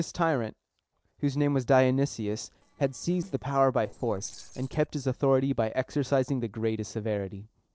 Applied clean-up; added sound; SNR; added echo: neural separator model SepFormer DNS4.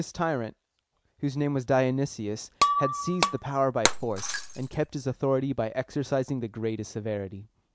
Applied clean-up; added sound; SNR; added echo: none; Shatter; 1 dB; none.